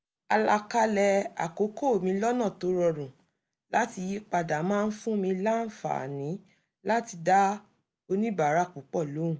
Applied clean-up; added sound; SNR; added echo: none; none; none; none.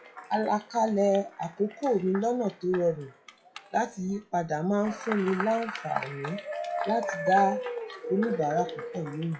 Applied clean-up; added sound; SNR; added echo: classical method WPE with log-MMSE.